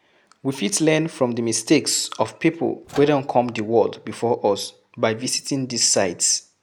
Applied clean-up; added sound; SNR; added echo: none; Microwave oven; 19 dB; none.